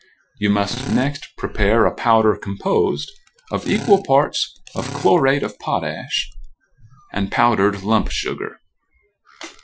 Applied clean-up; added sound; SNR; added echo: classical method Wiener filter.